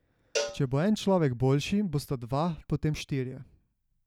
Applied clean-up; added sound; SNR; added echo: none; Cowbell; 10 dB; none.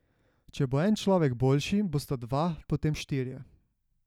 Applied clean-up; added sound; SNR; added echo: none; none; none; none.